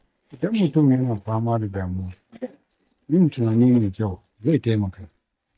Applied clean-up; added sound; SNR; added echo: neural mask model DeepFilterNet 3.